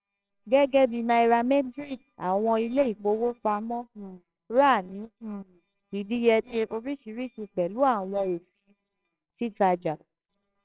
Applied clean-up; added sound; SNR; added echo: neural separator model SepFormer WHAMR!.